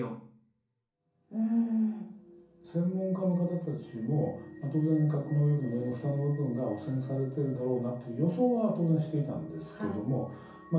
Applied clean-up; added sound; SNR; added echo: none; none; none; reverberation time 0.6 s.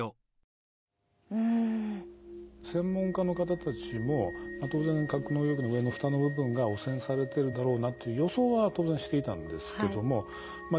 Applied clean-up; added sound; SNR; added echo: none; none; none; none.